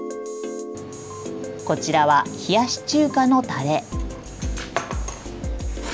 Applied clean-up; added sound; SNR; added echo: none; Chink, clink; 16 dB; none.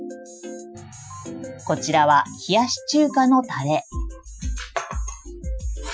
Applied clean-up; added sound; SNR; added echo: classical method Wiener filter.